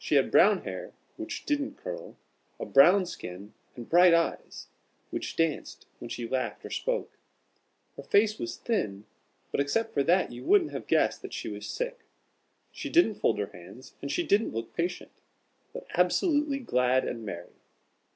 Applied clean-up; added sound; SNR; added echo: none; none; none; none.